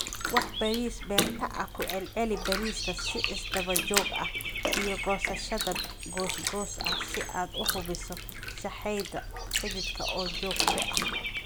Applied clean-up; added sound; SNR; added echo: none; Bathtub (filling or washing) + Bird / Dog; -2 dB; none.